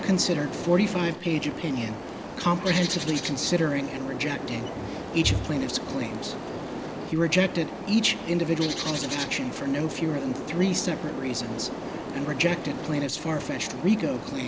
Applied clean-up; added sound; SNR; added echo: none; Bird; 7 dB; none.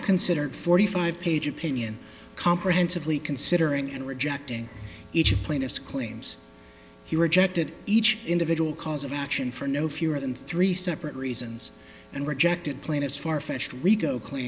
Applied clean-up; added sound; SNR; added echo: none; none; none; none.